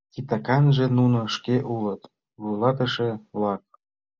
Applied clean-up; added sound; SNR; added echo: none; none; none; none.